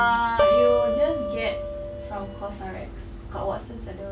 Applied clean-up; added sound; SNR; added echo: none; Acoustic guitar; -2 dB; none.